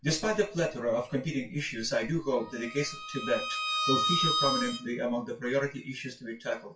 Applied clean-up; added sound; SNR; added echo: classical method WPE with log-MMSE.